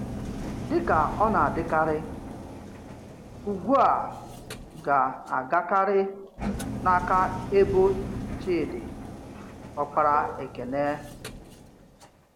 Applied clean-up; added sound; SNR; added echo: none; Engine; 10 dB; none.